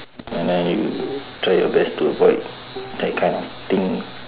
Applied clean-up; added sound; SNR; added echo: none; Bowed string instrument; 20 dB; none.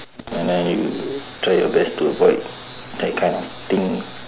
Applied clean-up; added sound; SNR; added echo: none; none; none; none.